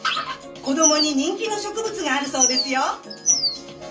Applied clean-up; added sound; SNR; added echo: none; Bird vocalization, bird call, bird song; -2 dB; reverberation time 0.3 s.